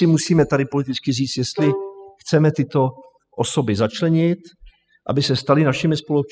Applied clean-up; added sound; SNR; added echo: classical method spectral subtraction.